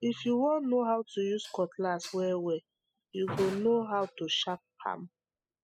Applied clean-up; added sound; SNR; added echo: classical method spectral subtraction.